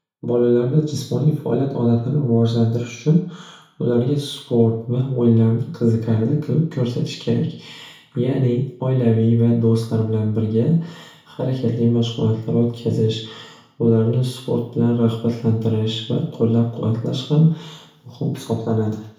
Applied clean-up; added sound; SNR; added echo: none; none; none; reverberation time 0.6 s.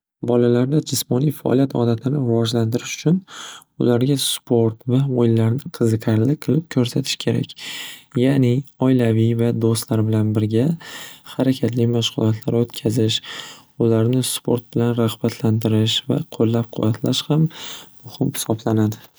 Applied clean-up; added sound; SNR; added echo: none; none; none; none.